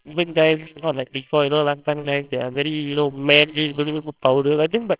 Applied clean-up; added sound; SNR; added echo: neural separator model SepFormer WHAMR!.